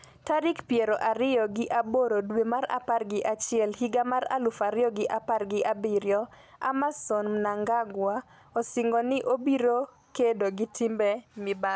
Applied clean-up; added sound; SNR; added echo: none; none; none; none.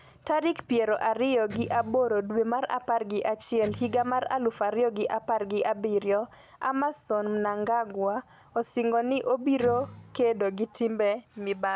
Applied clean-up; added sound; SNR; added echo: none; Electric guitar; 16 dB; none.